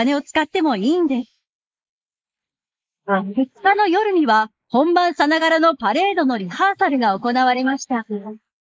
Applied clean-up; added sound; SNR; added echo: neural mask model Resemble Enhance denoiser.